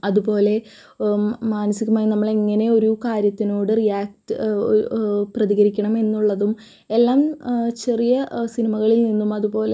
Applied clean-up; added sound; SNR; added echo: none; none; none; none.